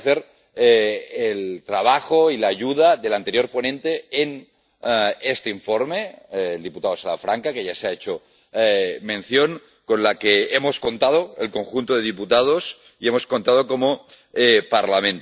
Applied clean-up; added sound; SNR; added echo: none; none; none; none.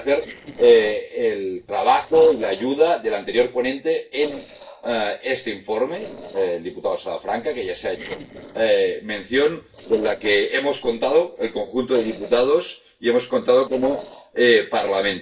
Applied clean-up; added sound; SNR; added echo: neural separator model SepFormer DNS4.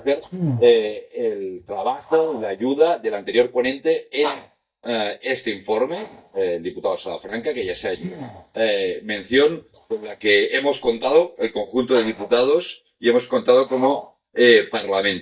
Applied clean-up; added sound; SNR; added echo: neural mask model DeepFilterNet 3.